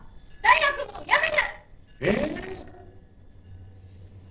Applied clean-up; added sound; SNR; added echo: neural separator model SepFormer DNS4.